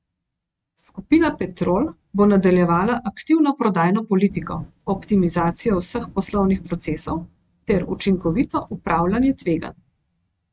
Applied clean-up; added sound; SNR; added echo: neural mask model RNNoise.